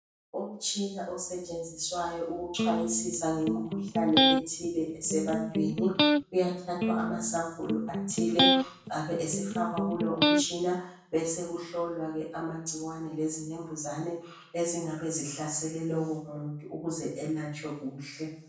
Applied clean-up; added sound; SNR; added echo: none; Electric guitar; -4 dB; reverberation time 0.6 s.